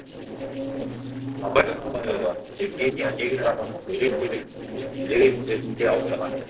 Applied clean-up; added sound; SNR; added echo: neural separator model SepFormer DNS4.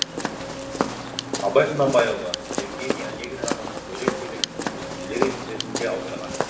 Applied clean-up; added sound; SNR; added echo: none; Walk, footsteps; 1 dB; reverberation time 0.7 s.